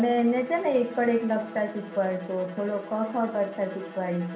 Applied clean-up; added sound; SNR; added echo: none; Bowed string instrument; 16 dB; reverberation time 0.6 s.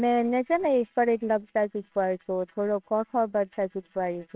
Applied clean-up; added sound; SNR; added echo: neural separator model SepFormer WHAMR!.